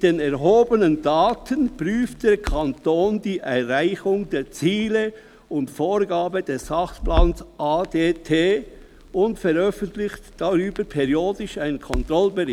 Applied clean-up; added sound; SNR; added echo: none; Crackle; 11 dB; none.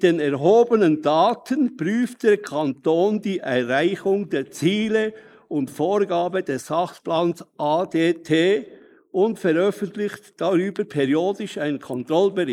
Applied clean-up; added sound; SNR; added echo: neural mask model Resemble Enhance denoiser.